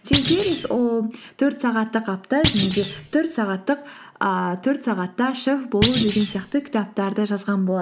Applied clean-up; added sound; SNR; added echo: none; Thump, thud; 1 dB; none.